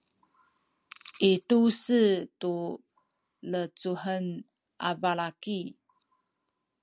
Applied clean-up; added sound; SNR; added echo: none; none; none; none.